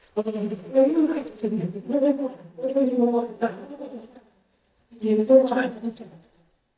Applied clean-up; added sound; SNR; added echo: neural mask model DeepFilterNet 3.